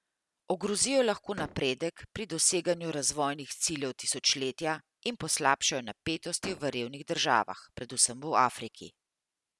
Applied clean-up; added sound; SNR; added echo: none; Slam; 17 dB; none.